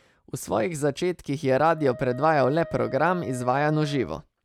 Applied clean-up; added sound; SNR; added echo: none; Wind instrument, woodwind instrument; 17 dB; none.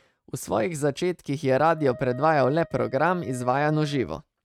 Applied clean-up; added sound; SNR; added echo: neural mask model RNNoise.